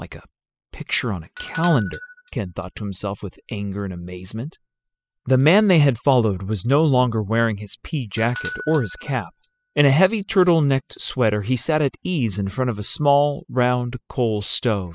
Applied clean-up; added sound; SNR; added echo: classical method spectral subtraction.